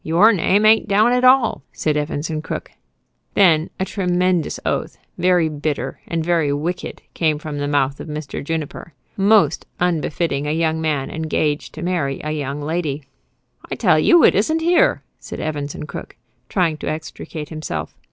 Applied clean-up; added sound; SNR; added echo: none; none; none; none.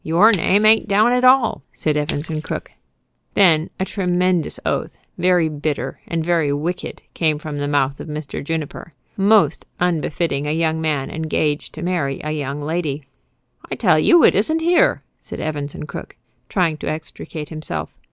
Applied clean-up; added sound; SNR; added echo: none; Splash, splatter; 12 dB; none.